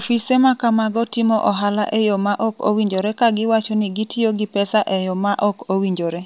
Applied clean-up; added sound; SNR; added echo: none; none; none; none.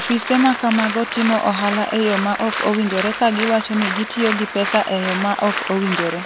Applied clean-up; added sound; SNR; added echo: none; Applause; 6 dB; none.